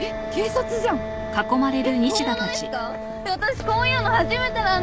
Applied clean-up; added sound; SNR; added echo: none; Wind instrument, woodwind instrument; 7 dB; none.